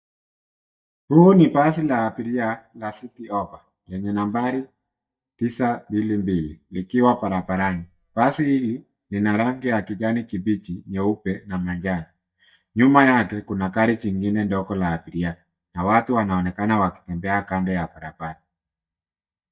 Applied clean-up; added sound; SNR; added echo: neural mask model DeepFilterNet 3.